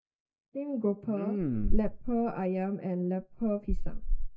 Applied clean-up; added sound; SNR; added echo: neural mask model DeepFilterNet 3.